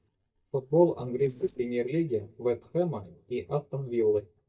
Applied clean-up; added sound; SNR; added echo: neural mask model DeepFilterNet 3.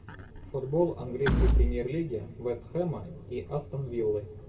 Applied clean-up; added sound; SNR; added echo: none; Door / Wood; -4 dB; reverberation time 1.6 s.